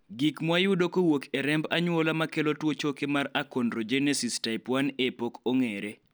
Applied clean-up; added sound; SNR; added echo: none; none; none; none.